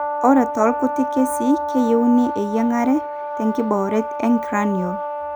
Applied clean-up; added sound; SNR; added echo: none; Brass instrument; 6 dB; none.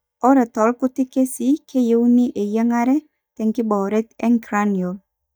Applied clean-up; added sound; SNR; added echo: neural mask model DeepFilterNet 3.